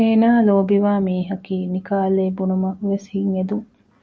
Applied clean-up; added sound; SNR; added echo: none; none; none; none.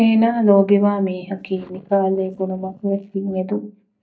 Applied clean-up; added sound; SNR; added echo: neural mask model DeepFilterNet 3.